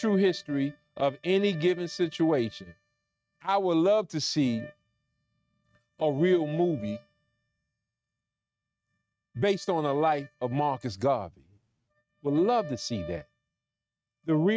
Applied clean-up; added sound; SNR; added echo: neural mask model RNNoise.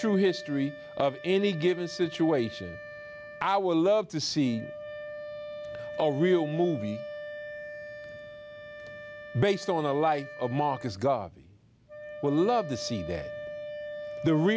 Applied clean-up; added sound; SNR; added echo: none; Wind instrument, woodwind instrument; 12 dB; none.